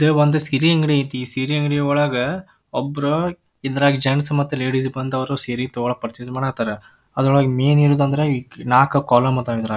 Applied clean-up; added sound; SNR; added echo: none; none; none; none.